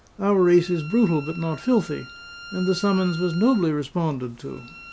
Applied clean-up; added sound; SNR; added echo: none; Bowed string instrument; 18 dB; none.